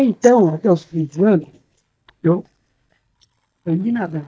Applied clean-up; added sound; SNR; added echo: neural mask model DeepFilterNet 3.